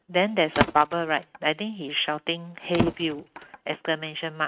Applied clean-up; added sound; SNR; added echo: neural mask model RNNoise.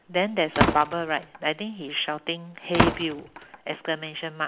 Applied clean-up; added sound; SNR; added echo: none; Slam; 1 dB; none.